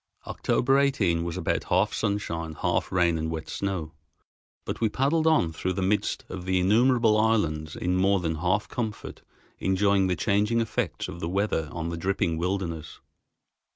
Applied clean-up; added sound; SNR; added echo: none; none; none; none.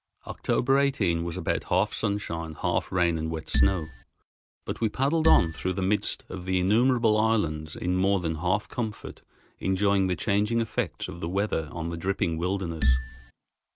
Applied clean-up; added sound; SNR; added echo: none; Marimba, xylophone; -3 dB; none.